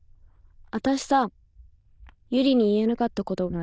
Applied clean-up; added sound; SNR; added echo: neural diffusion model UNIVERSE++.